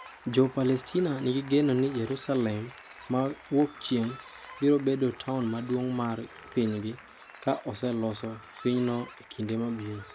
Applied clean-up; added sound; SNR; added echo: none; Livestock, farm animals, working animals + Applause; 19 dB; none.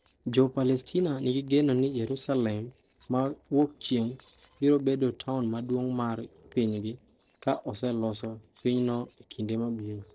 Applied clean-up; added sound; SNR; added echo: neural separator model SepFormer DNS4.